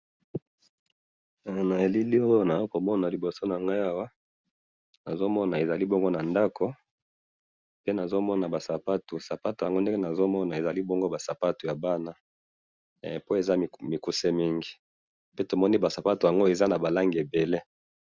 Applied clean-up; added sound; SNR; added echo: none; none; none; none.